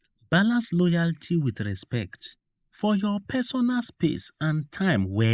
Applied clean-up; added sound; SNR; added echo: neural mask model Resemble Enhance denoiser.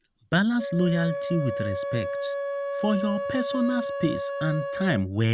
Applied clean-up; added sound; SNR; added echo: none; Wind instrument, woodwind instrument; 5 dB; none.